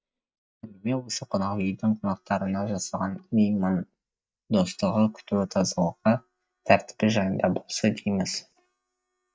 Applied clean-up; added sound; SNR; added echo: neural mask model DeepFilterNet 3.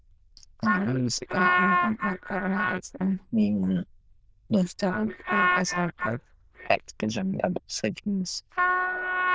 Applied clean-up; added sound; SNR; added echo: neural diffusion model UNIVERSE++.